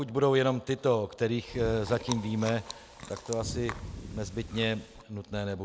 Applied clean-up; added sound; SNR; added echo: none; Chewing, mastication; 11 dB; none.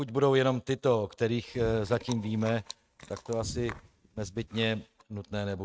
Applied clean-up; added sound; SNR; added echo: neural mask model RNNoise.